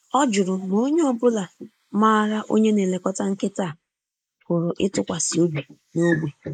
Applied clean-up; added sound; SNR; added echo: neural mask model Resemble Enhance denoiser.